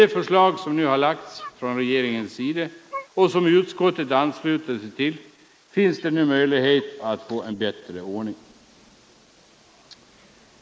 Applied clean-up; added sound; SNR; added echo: neural mask model Resemble Enhance denoiser.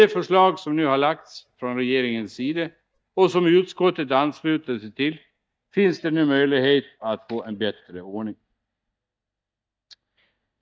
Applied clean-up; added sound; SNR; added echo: neural mask model DeepFilterNet 3.